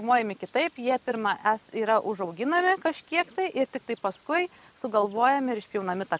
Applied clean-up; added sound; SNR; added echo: none; none; none; none.